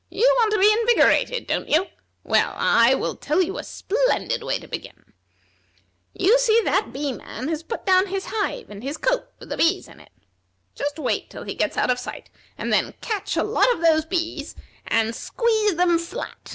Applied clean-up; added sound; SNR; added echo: none; none; none; none.